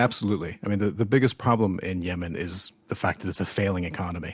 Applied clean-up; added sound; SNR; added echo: none; none; none; none.